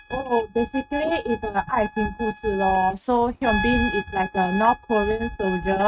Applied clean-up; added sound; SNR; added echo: neural mask model RNNoise.